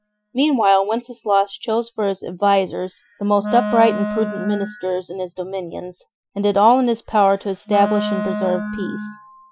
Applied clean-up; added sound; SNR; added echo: classical method Wiener filter.